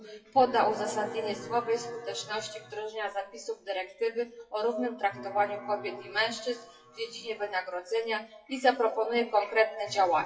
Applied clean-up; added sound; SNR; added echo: classical method WPE with log-MMSE.